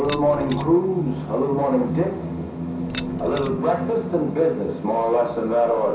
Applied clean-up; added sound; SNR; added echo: none; Keys jangling; 14 dB; reverberation time 0.6 s.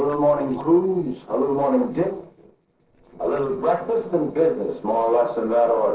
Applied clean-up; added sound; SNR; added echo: neural separator model SepFormer DNS4.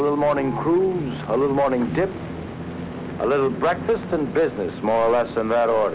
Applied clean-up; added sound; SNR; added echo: none; none; none; none.